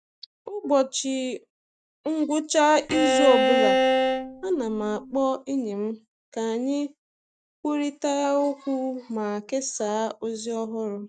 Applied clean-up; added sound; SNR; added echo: none; Bowed string instrument; -3 dB; none.